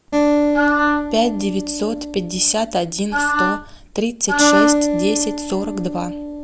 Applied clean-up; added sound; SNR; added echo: none; Wind instrument, woodwind instrument + Acoustic guitar; -3 dB; none.